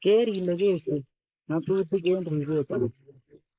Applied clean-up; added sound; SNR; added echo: neural mask model Resemble Enhance denoiser.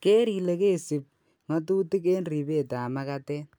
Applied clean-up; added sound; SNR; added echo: none; none; none; none.